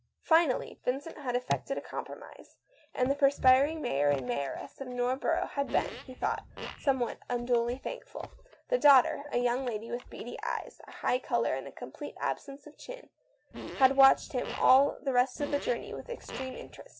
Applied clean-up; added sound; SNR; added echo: none; Fart; 13 dB; none.